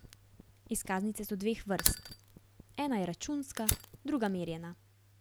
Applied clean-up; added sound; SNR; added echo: none; Fire; 4 dB; none.